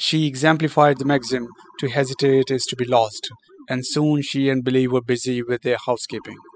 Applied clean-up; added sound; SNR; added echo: classical method spectral subtraction.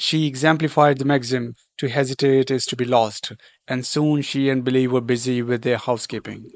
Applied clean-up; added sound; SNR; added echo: neural mask model Resemble Enhance denoiser.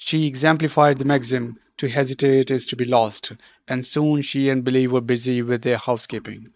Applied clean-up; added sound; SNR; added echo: neural mask model DeepFilterNet 3.